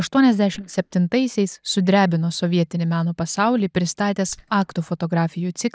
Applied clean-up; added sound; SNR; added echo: neural mask model DeepFilterNet 3.